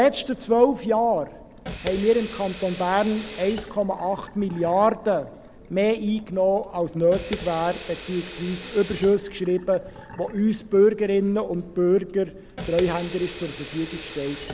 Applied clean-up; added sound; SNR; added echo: none; Sink (filling or washing) / Water tap, faucet; 13 dB; none.